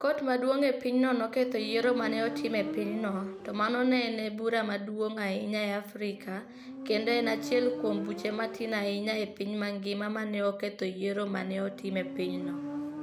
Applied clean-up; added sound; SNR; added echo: none; Motorcycle; 10 dB; none.